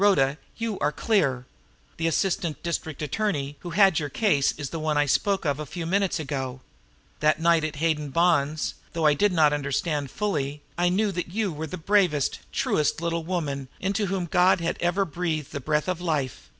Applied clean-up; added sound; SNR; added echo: none; Brass instrument; 19 dB; none.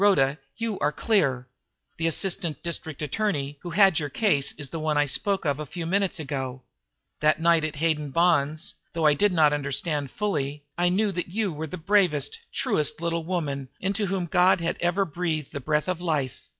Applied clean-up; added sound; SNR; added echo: classical method log-MMSE.